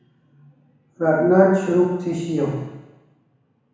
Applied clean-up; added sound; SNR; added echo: none; none; none; reverberation time 1.1 s.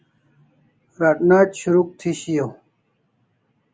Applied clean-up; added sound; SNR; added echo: none; none; none; none.